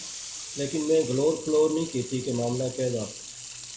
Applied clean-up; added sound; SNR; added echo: none; Sink (filling or washing) / Water tap, faucet; 12 dB; reverberation time 0.5 s.